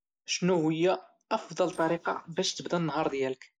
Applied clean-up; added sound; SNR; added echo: neural mask model Resemble Enhance denoiser.